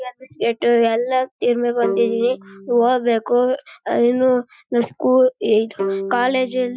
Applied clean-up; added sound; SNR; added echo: classical method Wiener filter.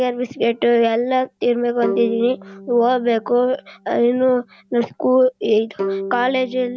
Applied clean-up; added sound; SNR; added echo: none; Bowed string instrument; 13 dB; none.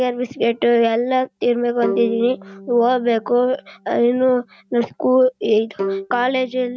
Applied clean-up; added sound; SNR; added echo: neural mask model RNNoise.